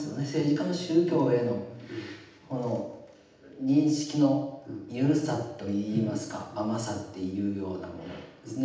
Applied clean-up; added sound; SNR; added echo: none; none; none; reverberation time 0.8 s.